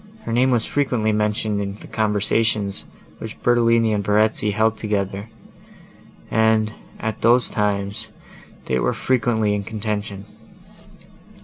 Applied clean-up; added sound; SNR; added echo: none; none; none; none.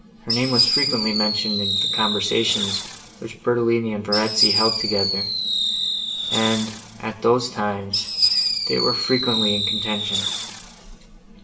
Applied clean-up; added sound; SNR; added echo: none; Fireworks; -1 dB; reverberation time 0.6 s.